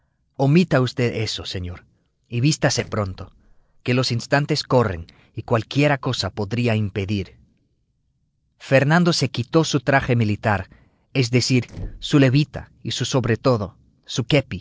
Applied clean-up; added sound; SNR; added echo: neural separator model SepFormer DNS4.